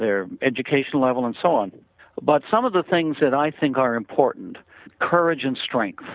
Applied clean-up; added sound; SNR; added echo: none; none; none; none.